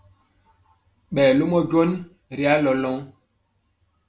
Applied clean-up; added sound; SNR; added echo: none; none; none; reverberation time 0.2 s.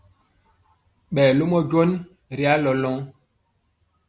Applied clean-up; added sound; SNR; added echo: none; none; none; none.